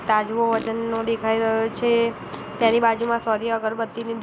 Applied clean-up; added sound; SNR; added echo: none; Fart; 16 dB; none.